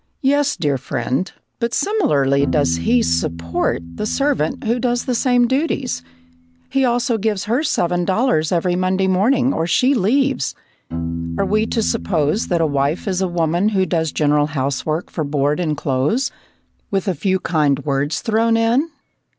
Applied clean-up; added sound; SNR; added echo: none; Piano; 14 dB; none.